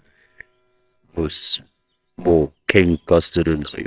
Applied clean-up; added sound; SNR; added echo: neural separator model SepFormer WHAMR!.